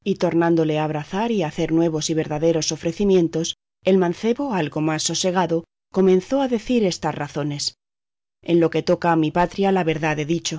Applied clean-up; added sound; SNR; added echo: none; none; none; none.